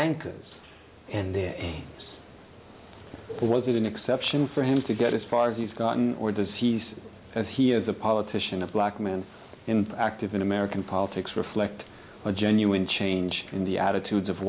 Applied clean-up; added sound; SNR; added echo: none; none; none; none.